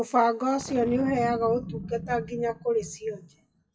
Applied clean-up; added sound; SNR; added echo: classical method WPE with log-MMSE.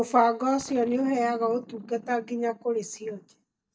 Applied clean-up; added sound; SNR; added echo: neural mask model DeepFilterNet 3.